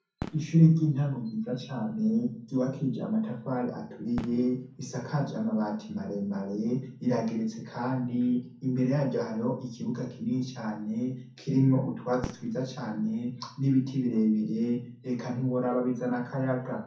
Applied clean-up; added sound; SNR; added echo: none; Fireworks; 18 dB; reverberation time 0.6 s.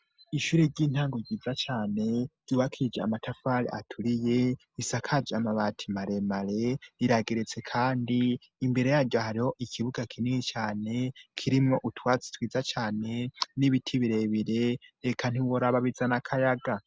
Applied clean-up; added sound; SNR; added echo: none; none; none; none.